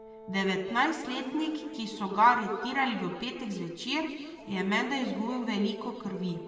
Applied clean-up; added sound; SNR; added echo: none; Brass instrument; 18 dB; reverberation time 2.2 s.